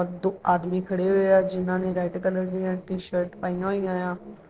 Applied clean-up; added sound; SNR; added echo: neural separator model SepFormer DNS4.